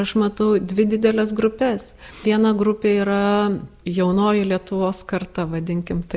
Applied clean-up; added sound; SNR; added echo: none; none; none; none.